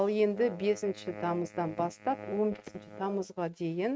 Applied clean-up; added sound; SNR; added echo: neural mask model RNNoise.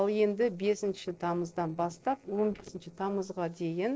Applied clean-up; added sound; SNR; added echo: neural separator model SepFormer DNS4.